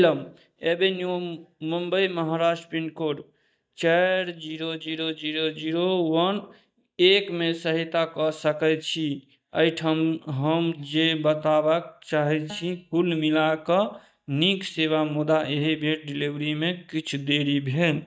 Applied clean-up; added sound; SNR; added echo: neural mask model DeepFilterNet 3.